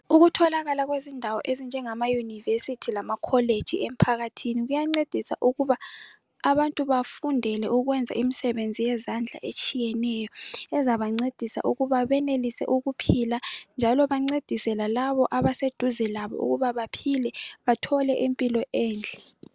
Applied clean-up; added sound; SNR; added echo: none; none; none; none.